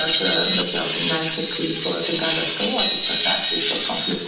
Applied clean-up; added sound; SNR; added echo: none; Screech; -5 dB; reverberation time 0.8 s.